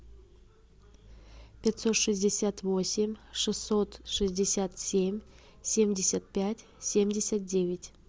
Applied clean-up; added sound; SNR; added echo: none; none; none; none.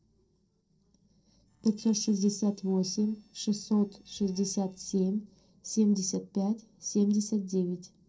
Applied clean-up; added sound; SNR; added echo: neural separator model SepFormer DNS4.